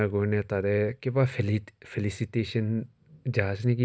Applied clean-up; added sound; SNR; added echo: none; none; none; none.